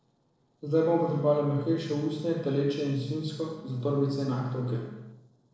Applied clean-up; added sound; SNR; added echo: neural separator model SepFormer DNS4.